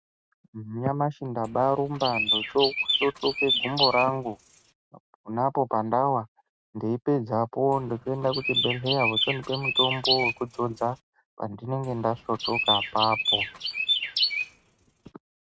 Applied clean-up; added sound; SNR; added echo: neural mask model RNNoise.